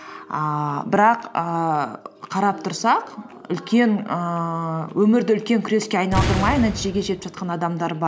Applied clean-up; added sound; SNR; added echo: none; Boom; 4 dB; none.